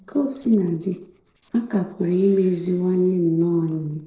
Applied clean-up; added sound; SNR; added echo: neural separator model SepFormer DNS4.